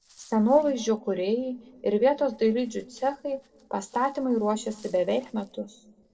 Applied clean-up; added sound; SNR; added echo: neural separator model SepFormer DNS4.